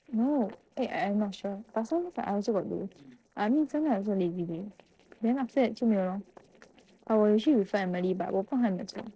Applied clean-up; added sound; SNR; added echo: neural separator model SepFormer DNS4.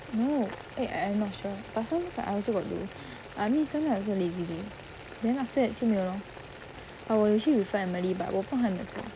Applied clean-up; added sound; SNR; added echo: none; Boiling; 14 dB; none.